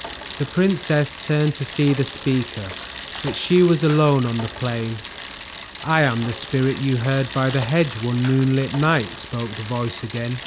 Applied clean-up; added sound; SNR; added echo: none; Bicycle; 8 dB; none.